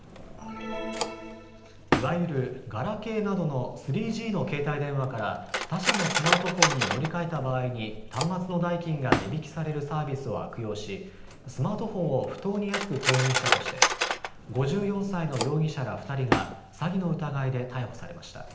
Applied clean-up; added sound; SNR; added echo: none; Cutlery, silverware; 2 dB; reverberation time 0.9 s.